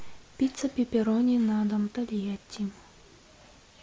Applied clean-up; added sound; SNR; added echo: none; none; none; none.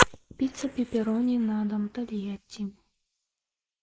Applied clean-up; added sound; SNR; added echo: neural mask model Resemble Enhance denoiser.